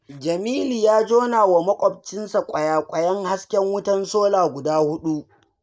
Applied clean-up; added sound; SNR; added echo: neural mask model Resemble Enhance denoiser.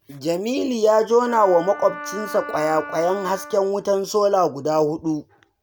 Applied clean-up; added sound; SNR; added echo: none; Wind instrument, woodwind instrument; 14 dB; none.